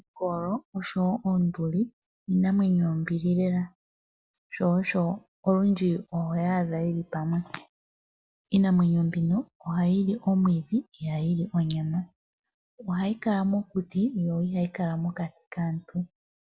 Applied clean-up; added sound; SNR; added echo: none; none; none; none.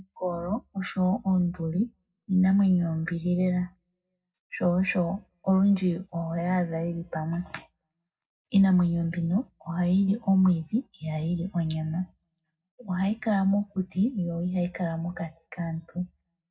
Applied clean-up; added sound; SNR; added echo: none; none; none; reverberation time 0.3 s.